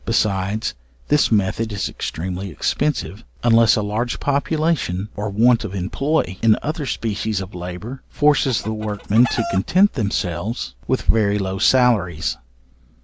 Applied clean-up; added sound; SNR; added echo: none; Chicken, rooster; 11 dB; none.